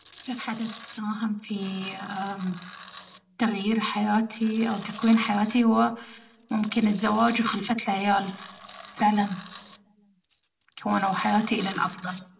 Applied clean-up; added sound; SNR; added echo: none; Tools; 20 dB; reverberation time 0.6 s.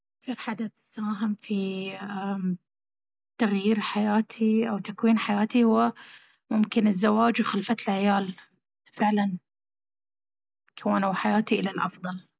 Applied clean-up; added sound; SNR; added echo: none; none; none; none.